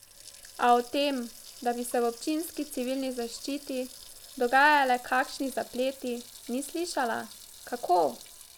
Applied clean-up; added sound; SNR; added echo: none; Sink (filling or washing) / Water tap, faucet; 18 dB; none.